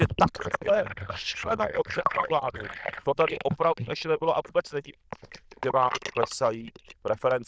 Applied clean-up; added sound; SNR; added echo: neural diffusion model UNIVERSE++.